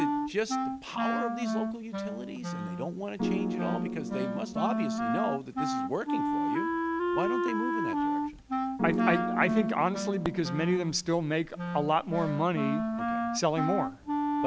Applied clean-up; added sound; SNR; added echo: none; Wind instrument, woodwind instrument + Piano; -1 dB; none.